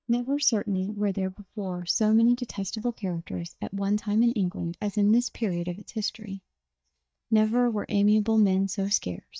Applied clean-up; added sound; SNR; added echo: neural mask model DeepFilterNet 3.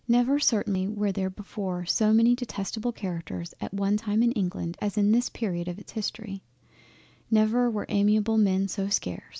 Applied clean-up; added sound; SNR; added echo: none; none; none; none.